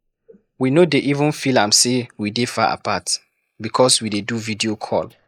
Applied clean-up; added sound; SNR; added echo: neural mask model Resemble Enhance denoiser.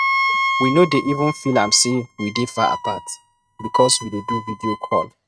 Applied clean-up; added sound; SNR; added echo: neural mask model RNNoise.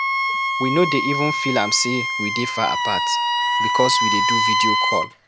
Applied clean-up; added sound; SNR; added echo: none; Wind instrument, woodwind instrument; -3 dB; none.